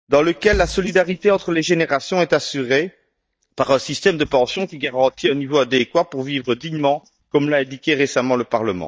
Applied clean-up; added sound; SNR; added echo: neural mask model DeepFilterNet 3.